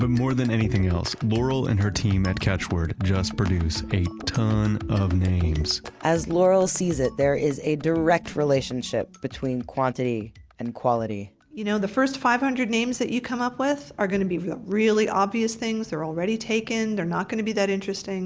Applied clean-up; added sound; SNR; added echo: none; none; none; none.